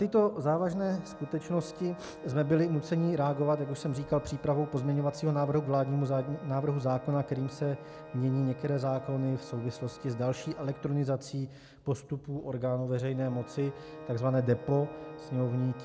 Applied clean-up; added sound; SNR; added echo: none; Organ; 17 dB; none.